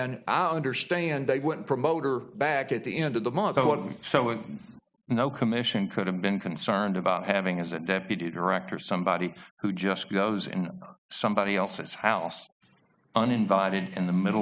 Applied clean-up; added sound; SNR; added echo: none; none; none; none.